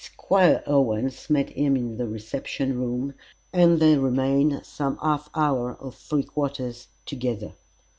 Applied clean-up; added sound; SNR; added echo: none; none; none; none.